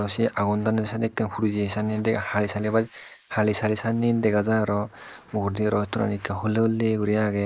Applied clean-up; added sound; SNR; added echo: neural mask model Resemble Enhance denoiser.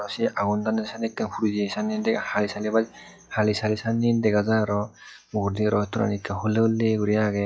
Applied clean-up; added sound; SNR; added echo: classical method log-MMSE.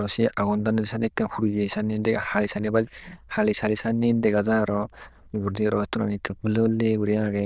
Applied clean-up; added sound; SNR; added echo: neural diffusion model UNIVERSE++.